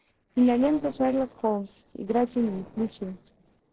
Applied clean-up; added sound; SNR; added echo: neural separator model SepFormer DNS4.